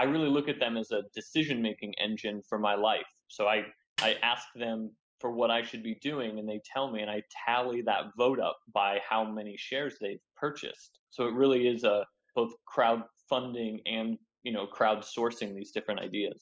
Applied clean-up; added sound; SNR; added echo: classical method spectral subtraction.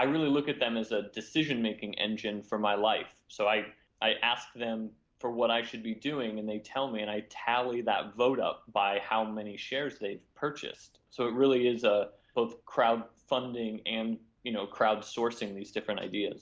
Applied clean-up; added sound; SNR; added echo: none; none; none; none.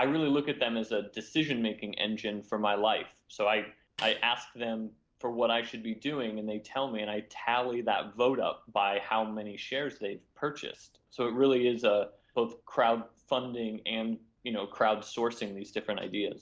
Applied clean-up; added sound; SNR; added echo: neural separator model SepFormer DNS4.